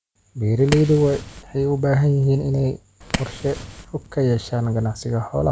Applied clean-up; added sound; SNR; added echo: none; Fire; 14 dB; none.